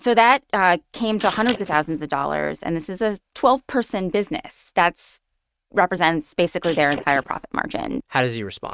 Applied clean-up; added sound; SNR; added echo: neural mask model RNNoise.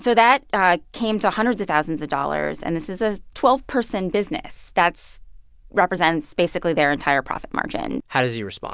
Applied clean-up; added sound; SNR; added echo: none; none; none; none.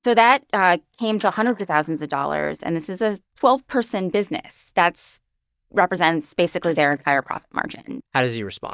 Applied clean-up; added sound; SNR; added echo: neural mask model DeepFilterNet 3.